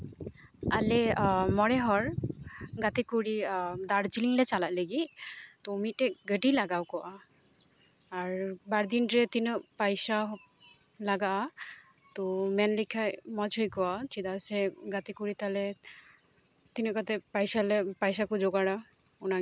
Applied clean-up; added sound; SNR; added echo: none; none; none; none.